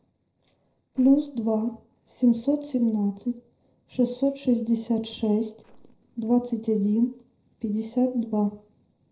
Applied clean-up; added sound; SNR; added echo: neural separator model SepFormer DNS4.